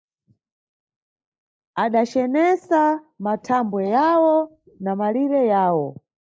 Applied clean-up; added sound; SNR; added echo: neural mask model Resemble Enhance denoiser.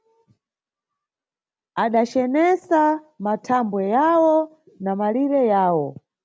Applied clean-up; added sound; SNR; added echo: none; none; none; none.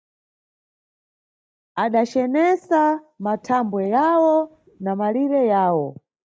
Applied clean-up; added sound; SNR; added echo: neural mask model DeepFilterNet 3.